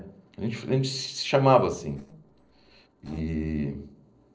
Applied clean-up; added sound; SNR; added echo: neural separator model SepFormer DNS4.